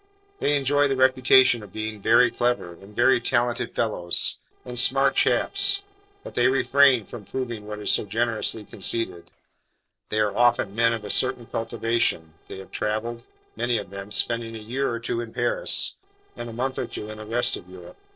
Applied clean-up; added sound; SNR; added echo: neural separator model SepFormer DNS4.